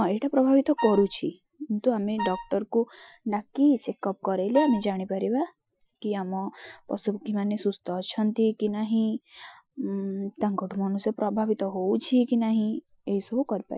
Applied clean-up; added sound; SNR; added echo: classical method Wiener filter.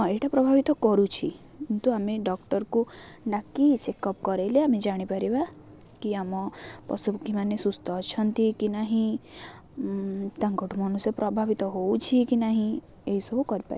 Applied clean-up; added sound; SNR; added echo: none; none; none; none.